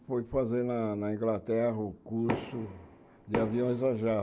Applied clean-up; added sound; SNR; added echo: none; Knock; 7 dB; none.